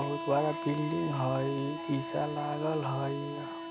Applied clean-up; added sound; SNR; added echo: none; Harmonica; 7 dB; none.